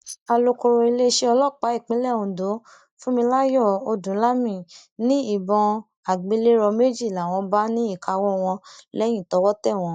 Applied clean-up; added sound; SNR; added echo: neural mask model DeepFilterNet 3.